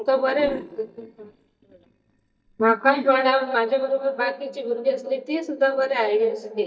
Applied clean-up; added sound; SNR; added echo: neural mask model DeepFilterNet 3.